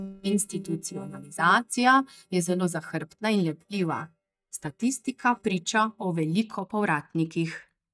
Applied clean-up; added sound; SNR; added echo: neural mask model DeepFilterNet 3.